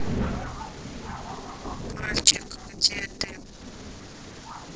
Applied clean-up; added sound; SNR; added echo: neural separator model SepFormer DNS4.